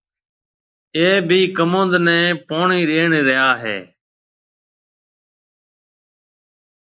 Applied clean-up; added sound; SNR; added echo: neural mask model Resemble Enhance denoiser.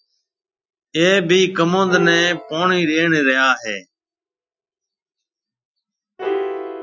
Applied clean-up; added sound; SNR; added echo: classical method Wiener filter.